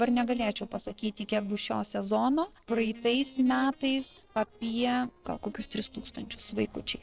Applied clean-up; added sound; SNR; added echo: neural separator model SepFormer DNS4.